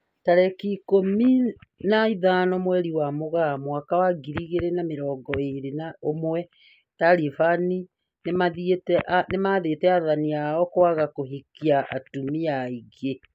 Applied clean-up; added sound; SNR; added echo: none; none; none; none.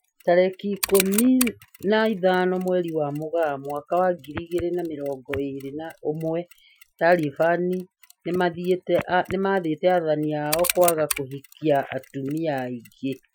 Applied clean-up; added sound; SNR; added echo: classical method Wiener filter.